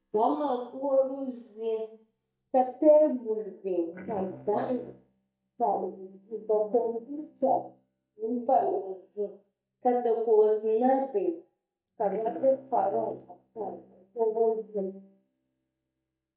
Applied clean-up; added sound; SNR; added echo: neural mask model DeepFilterNet 3.